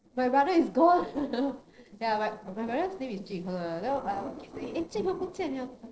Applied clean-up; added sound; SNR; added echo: neural separator model SepFormer DNS4.